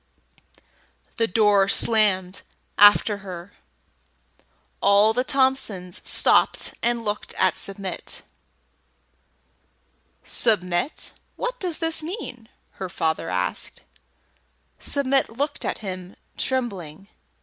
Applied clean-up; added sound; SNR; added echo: none; none; none; none.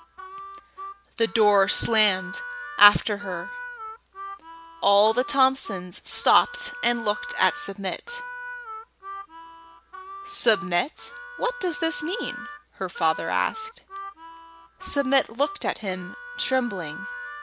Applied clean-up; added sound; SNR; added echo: none; Harmonica; 12 dB; none.